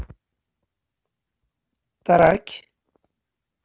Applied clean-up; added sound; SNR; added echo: none; none; none; none.